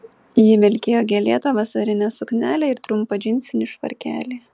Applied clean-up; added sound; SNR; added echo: none; none; none; none.